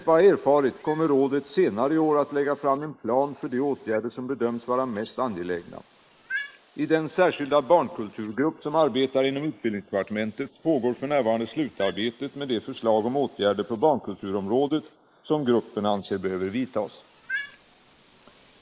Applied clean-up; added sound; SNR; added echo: neural mask model Resemble Enhance denoiser.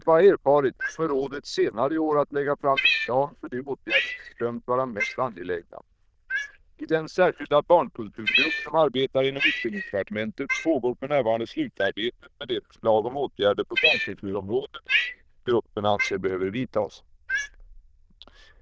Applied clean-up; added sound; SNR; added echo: neural diffusion model UNIVERSE++.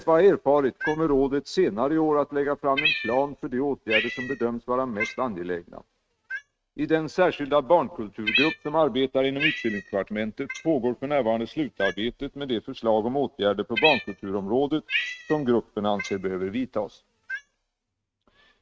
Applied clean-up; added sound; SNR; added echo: neural mask model RNNoise.